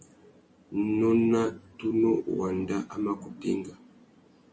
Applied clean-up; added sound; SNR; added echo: none; none; none; none.